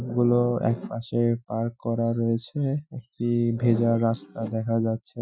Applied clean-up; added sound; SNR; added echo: classical method Wiener filter.